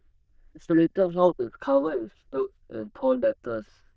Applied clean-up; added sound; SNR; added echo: neural diffusion model UNIVERSE++.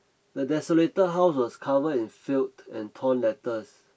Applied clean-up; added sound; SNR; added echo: none; none; none; none.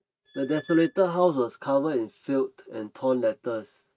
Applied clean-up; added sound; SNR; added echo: neural mask model RNNoise.